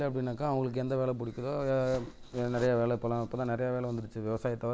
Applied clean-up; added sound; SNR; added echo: none; none; none; none.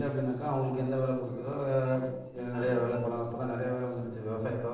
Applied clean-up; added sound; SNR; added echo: neural separator model SepFormer DNS4.